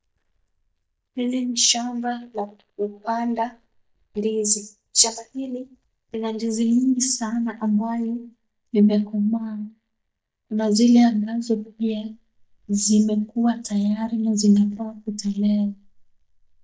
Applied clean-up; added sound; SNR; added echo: neural mask model DeepFilterNet 3.